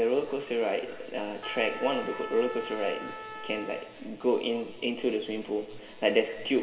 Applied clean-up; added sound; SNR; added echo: none; Trumpet; 12 dB; reverberation time 2.3 s.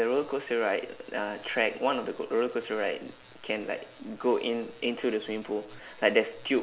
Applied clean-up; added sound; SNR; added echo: none; none; none; none.